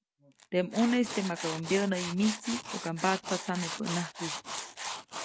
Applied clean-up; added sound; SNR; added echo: none; Tools; 8 dB; none.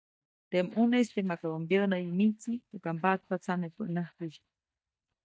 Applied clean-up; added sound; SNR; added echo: neural mask model DeepFilterNet 3.